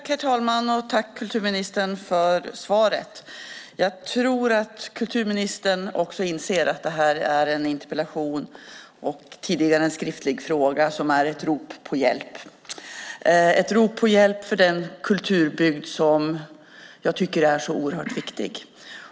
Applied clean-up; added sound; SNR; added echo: none; none; none; none.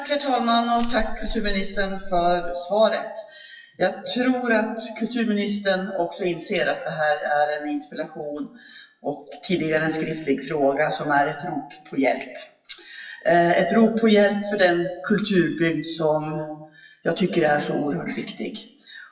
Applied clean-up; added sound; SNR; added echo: classical method WPE with log-MMSE.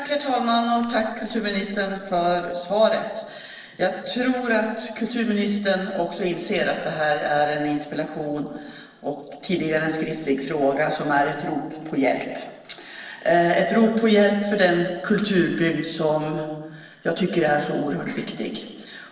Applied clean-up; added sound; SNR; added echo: neural separator model SepFormer DNS4.